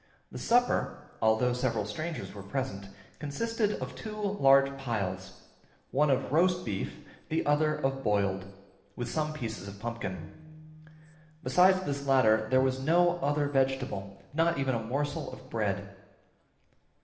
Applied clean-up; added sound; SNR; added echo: none; Bowed string instrument; 19 dB; reverberation time 1.1 s.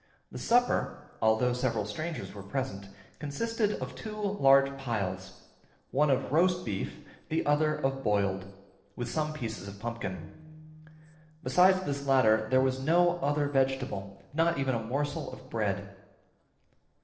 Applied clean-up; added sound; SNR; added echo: neural separator model SepFormer DNS4.